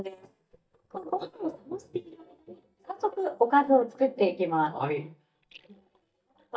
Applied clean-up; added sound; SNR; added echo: neural mask model DeepFilterNet 3.